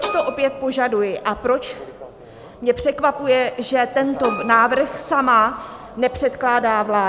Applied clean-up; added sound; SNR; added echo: none; Keyboard (musical); 16 dB; none.